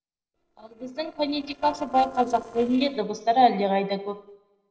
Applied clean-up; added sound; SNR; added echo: neural separator model SepFormer DNS4.